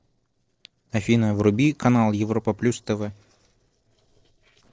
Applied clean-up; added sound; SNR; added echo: neural separator model SepFormer DNS4.